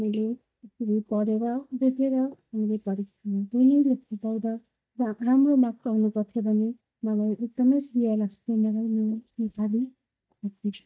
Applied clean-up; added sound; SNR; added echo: neural mask model DeepFilterNet 3.